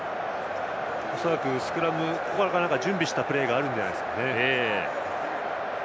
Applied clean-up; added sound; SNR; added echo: none; none; none; none.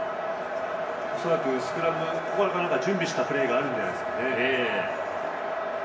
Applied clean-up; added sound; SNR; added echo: none; none; none; reverberation time 1.0 s.